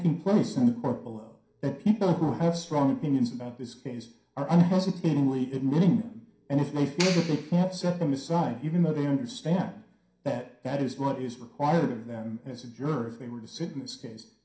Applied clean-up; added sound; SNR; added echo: none; Clapping; 11 dB; reverberation time 0.5 s.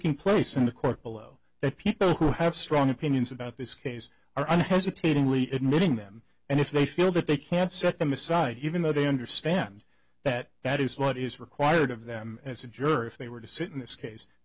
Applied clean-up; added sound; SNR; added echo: none; none; none; none.